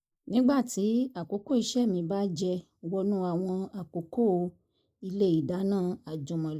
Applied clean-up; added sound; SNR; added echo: neural mask model Resemble Enhance denoiser.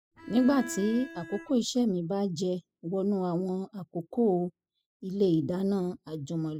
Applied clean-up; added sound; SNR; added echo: classical method spectral subtraction.